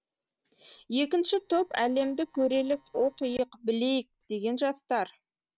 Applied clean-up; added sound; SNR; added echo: neural separator model SepFormer DNS4.